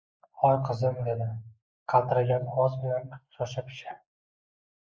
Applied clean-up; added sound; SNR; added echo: neural mask model Resemble Enhance denoiser.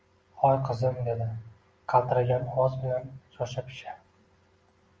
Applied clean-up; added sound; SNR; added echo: none; none; none; none.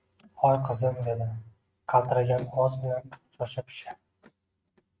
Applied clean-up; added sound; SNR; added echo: neural mask model RNNoise.